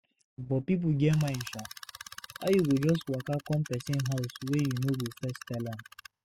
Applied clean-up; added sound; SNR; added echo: classical method spectral subtraction.